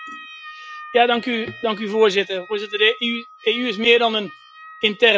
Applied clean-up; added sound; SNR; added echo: classical method Wiener filter.